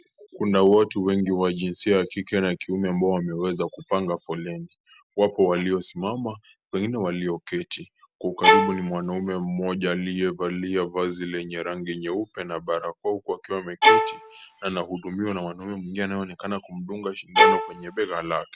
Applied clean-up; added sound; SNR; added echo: none; Bowed string instrument; -5 dB; none.